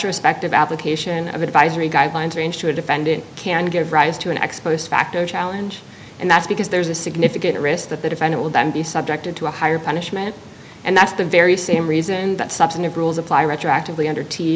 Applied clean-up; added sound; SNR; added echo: none; none; none; none.